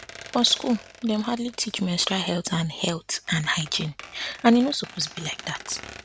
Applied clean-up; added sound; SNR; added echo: none; Squeak; 18 dB; none.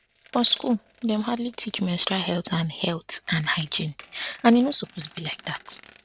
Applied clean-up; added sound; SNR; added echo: neural separator model SepFormer DNS4.